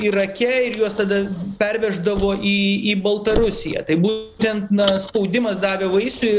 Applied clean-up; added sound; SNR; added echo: none; Car; 14 dB; none.